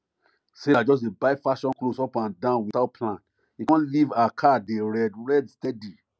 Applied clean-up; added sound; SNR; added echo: none; none; none; none.